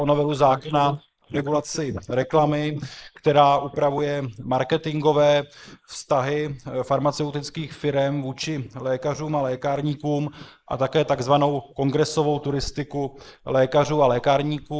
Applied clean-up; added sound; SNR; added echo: neural mask model Resemble Enhance denoiser.